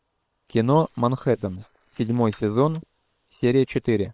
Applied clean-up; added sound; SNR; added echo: neural separator model SepFormer WHAM!.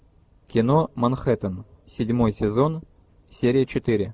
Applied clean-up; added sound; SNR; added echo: none; none; none; none.